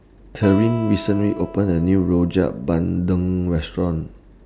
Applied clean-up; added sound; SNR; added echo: none; Acoustic guitar; 17 dB; none.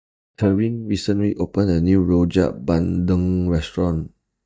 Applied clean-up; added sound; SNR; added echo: neural mask model DeepFilterNet 3.